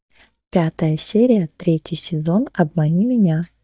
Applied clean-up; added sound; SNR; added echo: neural mask model DeepFilterNet 3.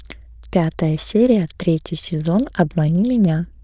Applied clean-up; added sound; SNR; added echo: neural diffusion model UNIVERSE++.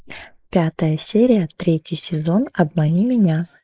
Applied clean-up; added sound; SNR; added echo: neural mask model Resemble Enhance denoiser.